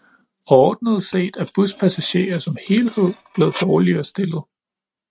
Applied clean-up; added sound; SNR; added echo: neural mask model RNNoise.